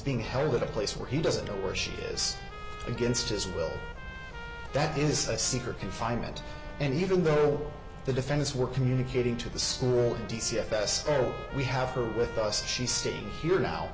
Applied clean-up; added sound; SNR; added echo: none; Trumpet; 16 dB; none.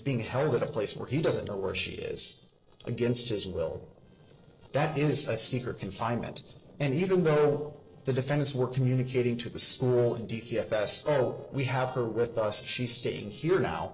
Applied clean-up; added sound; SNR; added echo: neural separator model SepFormer DNS4.